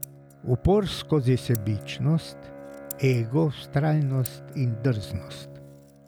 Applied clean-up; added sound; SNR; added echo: none; Scissors + Bowed string instrument; 16 dB; none.